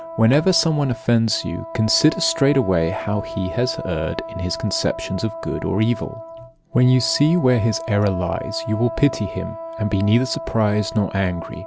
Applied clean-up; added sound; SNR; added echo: none; Wind instrument, woodwind instrument; 12 dB; none.